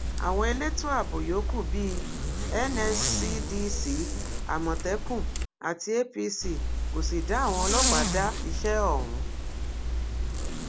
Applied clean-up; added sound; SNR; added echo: none; Zipper (clothing); -2 dB; none.